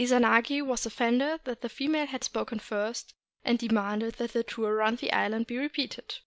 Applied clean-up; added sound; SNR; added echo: none; none; none; none.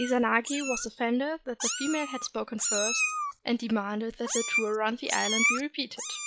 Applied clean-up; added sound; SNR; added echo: classical method log-MMSE.